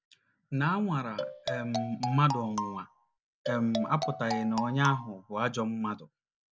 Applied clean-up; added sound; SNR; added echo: none; Marimba, xylophone; 6 dB; none.